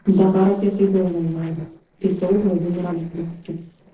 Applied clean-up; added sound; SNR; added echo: neural separator model SepFormer DNS4.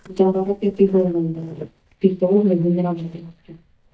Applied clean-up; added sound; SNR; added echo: neural mask model DeepFilterNet 3.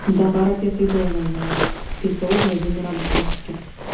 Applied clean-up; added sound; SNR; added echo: none; Waves, surf; 3 dB; reverberation time 0.5 s.